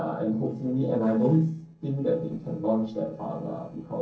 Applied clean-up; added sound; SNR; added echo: neural separator model SepFormer DNS4.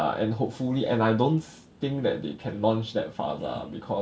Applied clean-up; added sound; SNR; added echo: none; none; none; none.